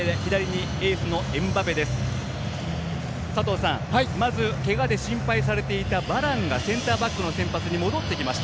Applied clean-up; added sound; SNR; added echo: none; none; none; none.